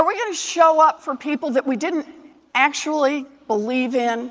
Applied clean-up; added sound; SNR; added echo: neural mask model Resemble Enhance denoiser.